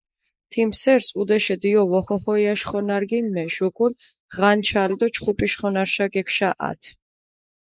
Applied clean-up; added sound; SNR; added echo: neural mask model Resemble Enhance denoiser.